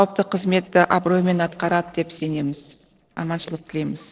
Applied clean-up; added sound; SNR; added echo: neural separator model SepFormer DNS4.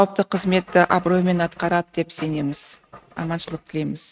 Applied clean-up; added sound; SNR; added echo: neural mask model RNNoise.